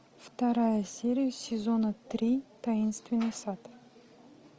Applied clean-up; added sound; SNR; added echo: none; none; none; none.